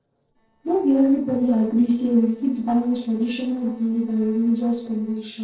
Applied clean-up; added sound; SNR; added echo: neural separator model SepFormer DNS4.